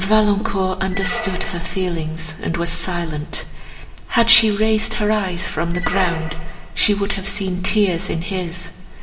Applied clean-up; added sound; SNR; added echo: none; Squeak; 12 dB; reverberation time 1.3 s.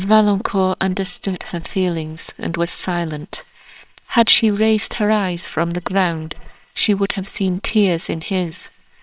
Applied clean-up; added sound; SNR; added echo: neural separator model SepFormer WHAMR!.